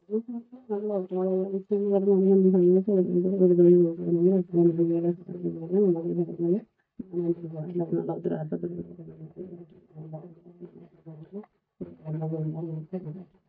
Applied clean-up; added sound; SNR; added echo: neural mask model DeepFilterNet 3.